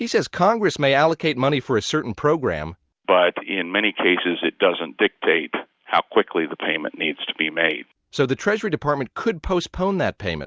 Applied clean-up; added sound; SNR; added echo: none; none; none; none.